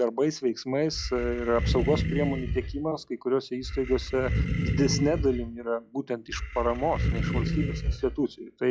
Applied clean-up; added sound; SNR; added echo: classical method log-MMSE.